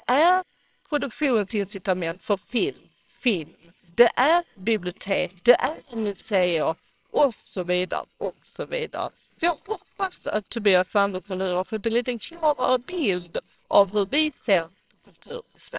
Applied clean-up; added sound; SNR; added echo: neural separator model SepFormer WHAMR!.